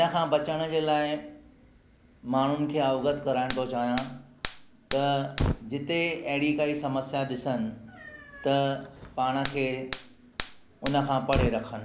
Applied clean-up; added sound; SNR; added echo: none; Fire; 7 dB; none.